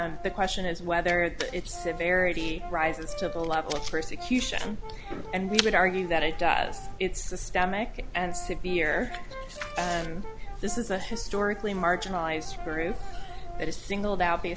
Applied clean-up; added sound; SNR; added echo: none; Brass instrument; 16 dB; none.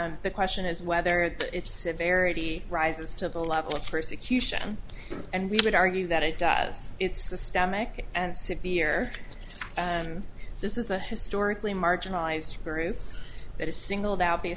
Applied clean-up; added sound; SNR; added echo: none; none; none; none.